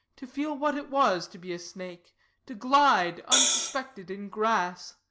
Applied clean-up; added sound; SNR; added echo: none; Hi-hat; -3 dB; none.